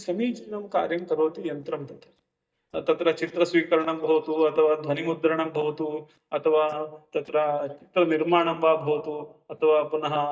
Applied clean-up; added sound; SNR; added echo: neural mask model DeepFilterNet 3.